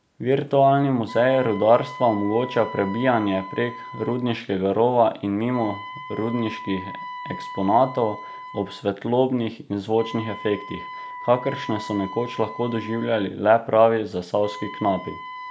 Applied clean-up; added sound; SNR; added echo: none; Wind instrument, woodwind instrument; 14 dB; none.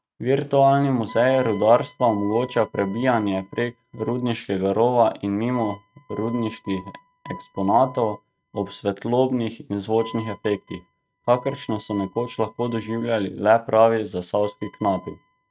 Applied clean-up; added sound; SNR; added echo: neural mask model RNNoise.